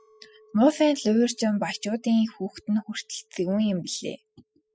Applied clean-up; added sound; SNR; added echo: classical method spectral subtraction.